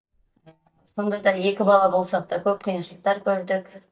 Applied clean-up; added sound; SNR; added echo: neural mask model DeepFilterNet 3.